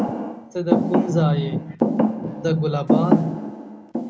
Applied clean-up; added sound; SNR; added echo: none; Thump, thud; -2 dB; none.